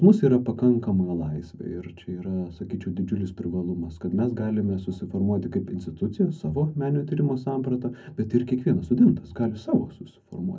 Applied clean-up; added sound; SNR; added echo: none; none; none; reverberation time 0.3 s.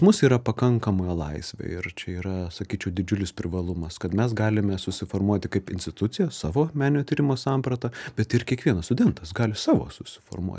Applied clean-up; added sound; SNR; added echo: none; none; none; none.